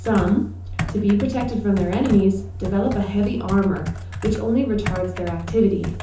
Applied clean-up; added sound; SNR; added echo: none; Computer keyboard; 8 dB; reverberation time 0.6 s.